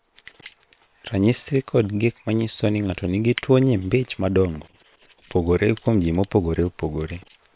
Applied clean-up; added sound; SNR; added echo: neural separator model SepFormer WHAM!.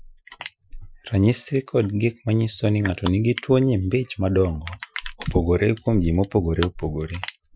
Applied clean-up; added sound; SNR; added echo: classical method Wiener filter.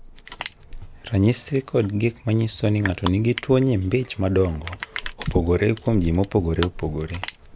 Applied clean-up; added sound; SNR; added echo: none; Crushing; 14 dB; none.